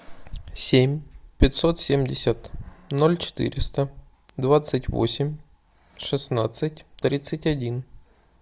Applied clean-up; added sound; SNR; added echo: none; none; none; none.